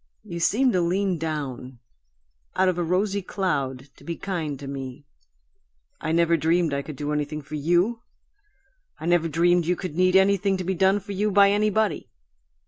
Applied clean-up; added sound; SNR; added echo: none; none; none; none.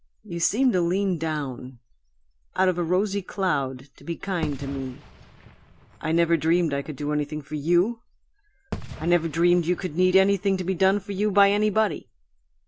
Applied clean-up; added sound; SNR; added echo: none; Fireworks; 16 dB; none.